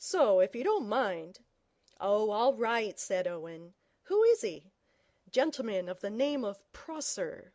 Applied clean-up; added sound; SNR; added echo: none; none; none; none.